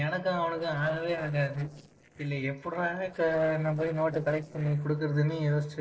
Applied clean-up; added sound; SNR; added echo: neural separator model SepFormer DNS4.